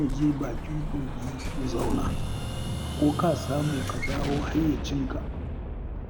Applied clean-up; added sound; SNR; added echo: none; Explosion; 1 dB; none.